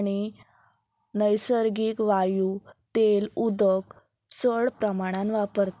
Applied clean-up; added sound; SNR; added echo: none; none; none; none.